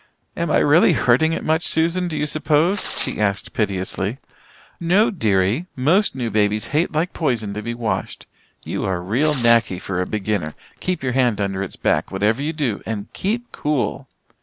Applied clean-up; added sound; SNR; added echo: none; Tearing; 16 dB; none.